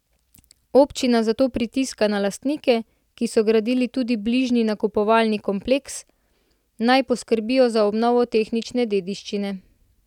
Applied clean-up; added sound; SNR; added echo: none; none; none; none.